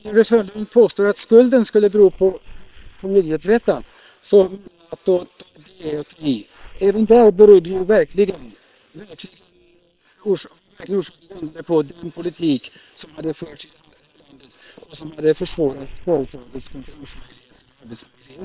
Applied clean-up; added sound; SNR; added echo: neural separator model SepFormer WHAM!.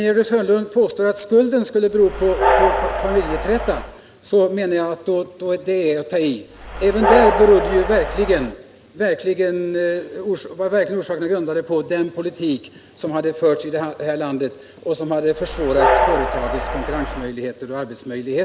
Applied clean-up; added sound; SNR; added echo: none; Train; 1 dB; none.